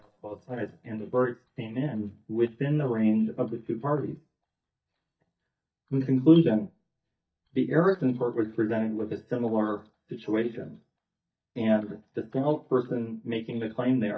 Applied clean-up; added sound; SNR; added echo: neural mask model DeepFilterNet 3.